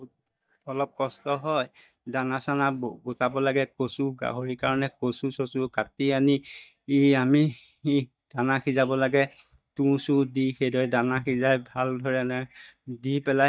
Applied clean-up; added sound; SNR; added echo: neural mask model DeepFilterNet 3.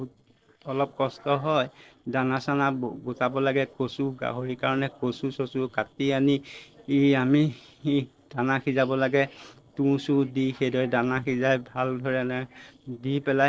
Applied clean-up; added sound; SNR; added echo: neural separator model SepFormer DNS4.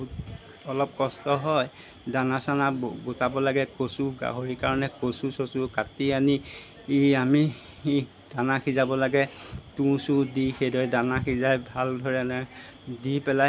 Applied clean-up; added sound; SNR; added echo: none; none; none; none.